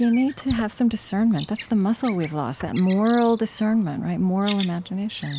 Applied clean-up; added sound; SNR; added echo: none; Bird vocalization, bird call, bird song; 17 dB; none.